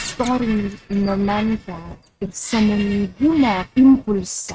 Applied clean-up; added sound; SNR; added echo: neural mask model RNNoise.